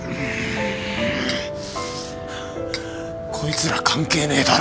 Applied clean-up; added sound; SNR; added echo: none; Cutlery, silverware; 14 dB; none.